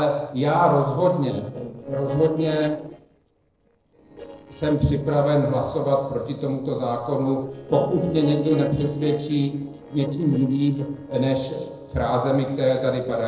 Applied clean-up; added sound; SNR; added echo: neural separator model SepFormer DNS4.